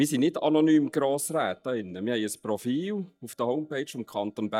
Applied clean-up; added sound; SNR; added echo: neural mask model DeepFilterNet 3.